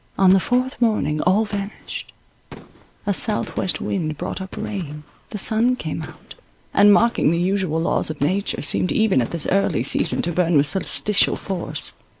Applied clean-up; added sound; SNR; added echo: none; Gunshot, gunfire; 20 dB; none.